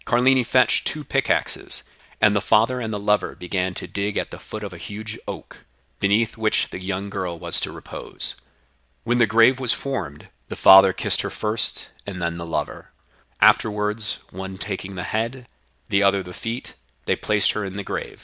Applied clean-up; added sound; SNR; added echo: none; none; none; none.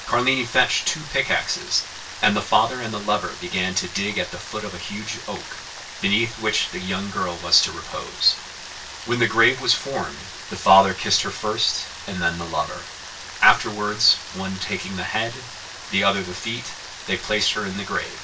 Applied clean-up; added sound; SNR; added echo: none; Rain; 13 dB; reverberation time 0.2 s.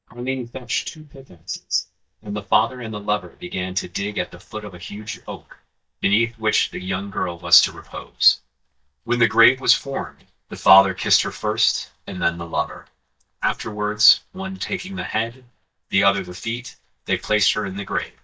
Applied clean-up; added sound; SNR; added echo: neural mask model DeepFilterNet 3.